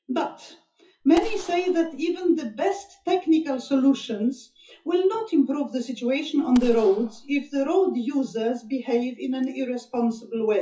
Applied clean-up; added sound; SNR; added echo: classical method WPE with log-MMSE.